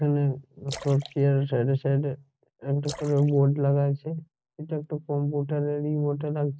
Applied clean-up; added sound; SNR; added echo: neural mask model Resemble Enhance denoiser.